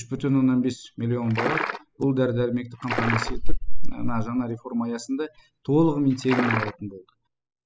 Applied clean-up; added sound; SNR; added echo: classical method spectral subtraction.